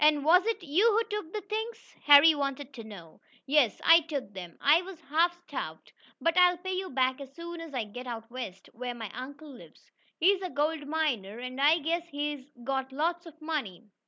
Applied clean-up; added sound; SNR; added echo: none; none; none; none.